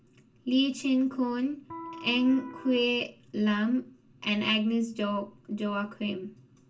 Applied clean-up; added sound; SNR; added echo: none; Electric guitar; 13 dB; reverberation time 0.2 s.